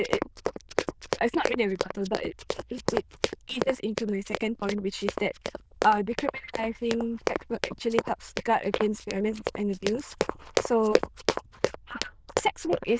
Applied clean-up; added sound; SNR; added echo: neural diffusion model UNIVERSE++.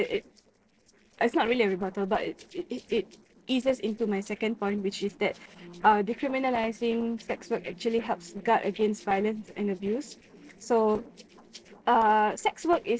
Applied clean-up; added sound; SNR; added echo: neural separator model SepFormer DNS4.